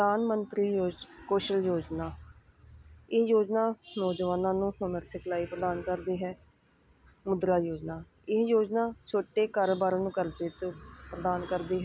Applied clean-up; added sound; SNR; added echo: none; none; none; none.